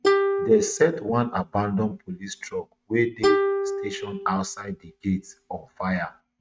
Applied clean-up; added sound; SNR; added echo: neural mask model RNNoise.